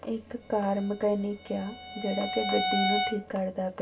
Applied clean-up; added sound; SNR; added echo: none; Bowed string instrument; 3 dB; reverberation time 0.1 s.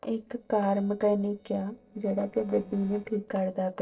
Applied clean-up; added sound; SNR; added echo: neural separator model SepFormer DNS4.